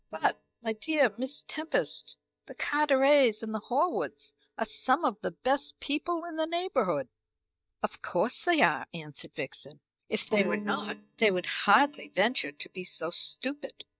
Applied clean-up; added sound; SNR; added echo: neural mask model DeepFilterNet 3.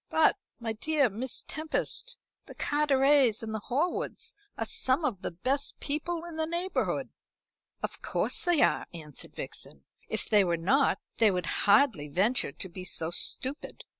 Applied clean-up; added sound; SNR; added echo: none; none; none; none.